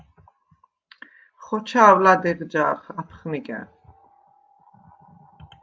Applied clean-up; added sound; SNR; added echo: none; none; none; none.